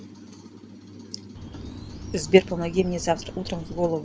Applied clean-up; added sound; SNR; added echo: none; Bird; 13 dB; none.